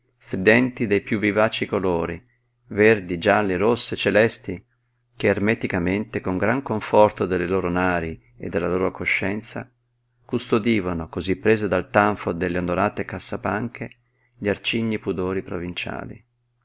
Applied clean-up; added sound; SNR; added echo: none; none; none; none.